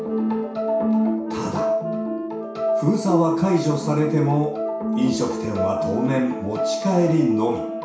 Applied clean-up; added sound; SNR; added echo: none; Wind instrument, woodwind instrument; 20 dB; reverberation time 0.6 s.